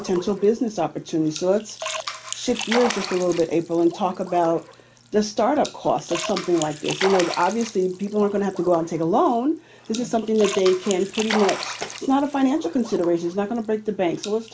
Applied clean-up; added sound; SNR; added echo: none; Splash, splatter; 11 dB; none.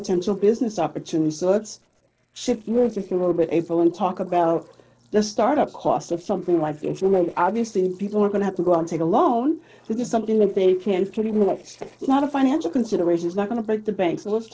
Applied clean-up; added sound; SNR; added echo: neural separator model SepFormer DNS4.